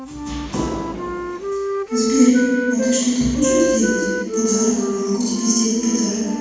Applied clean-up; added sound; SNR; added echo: none; Wind instrument, woodwind instrument; 5 dB; reverberation time 2.1 s.